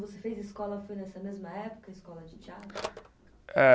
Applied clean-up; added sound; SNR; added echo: none; Telephone; 19 dB; none.